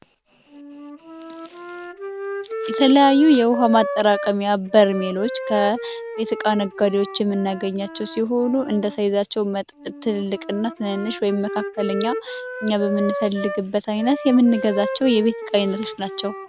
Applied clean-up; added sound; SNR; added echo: none; Wind instrument, woodwind instrument; 10 dB; none.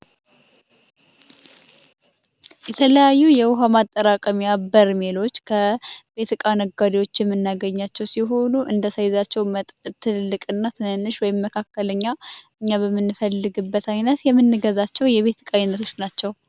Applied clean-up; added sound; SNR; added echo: none; none; none; none.